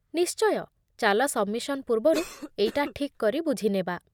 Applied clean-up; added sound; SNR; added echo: none; Cough; 15 dB; none.